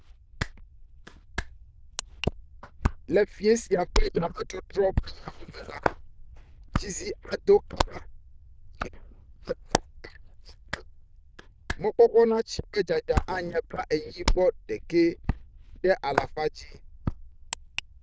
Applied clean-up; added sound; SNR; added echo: neural diffusion model UNIVERSE++.